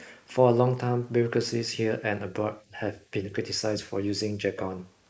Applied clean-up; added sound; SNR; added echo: neural mask model Resemble Enhance denoiser.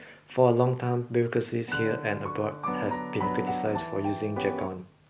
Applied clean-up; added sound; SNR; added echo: none; Piano; 4 dB; none.